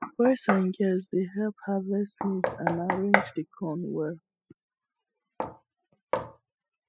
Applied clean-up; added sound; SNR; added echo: classical method spectral subtraction.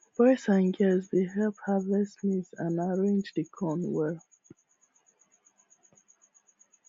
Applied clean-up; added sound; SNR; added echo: none; none; none; none.